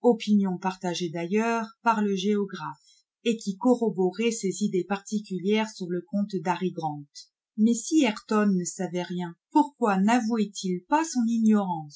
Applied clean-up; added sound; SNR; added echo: none; none; none; none.